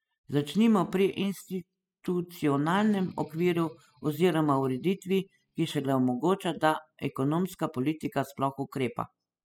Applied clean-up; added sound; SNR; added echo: classical method spectral subtraction.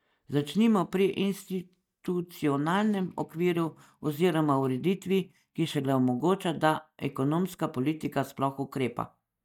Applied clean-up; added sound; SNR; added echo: neural mask model DeepFilterNet 3.